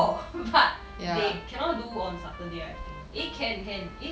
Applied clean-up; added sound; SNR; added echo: none; Trumpet; 17 dB; none.